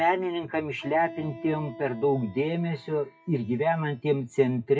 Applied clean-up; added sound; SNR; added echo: classical method WPE with log-MMSE.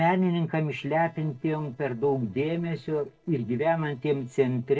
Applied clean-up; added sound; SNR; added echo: neural separator model SepFormer DNS4.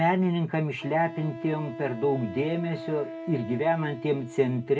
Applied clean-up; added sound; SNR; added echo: none; Wind instrument, woodwind instrument; 13 dB; reverberation time 0.2 s.